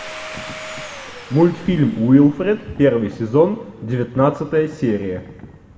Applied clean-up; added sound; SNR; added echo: none; Domestic sounds, home sounds; 19 dB; reverberation time 1.3 s.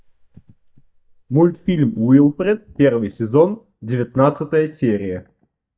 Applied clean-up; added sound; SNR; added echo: neural mask model DeepFilterNet 3.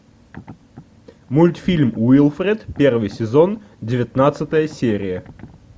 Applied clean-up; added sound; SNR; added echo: none; none; none; none.